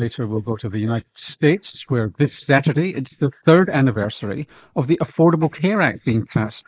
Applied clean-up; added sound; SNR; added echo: neural mask model Resemble Enhance denoiser.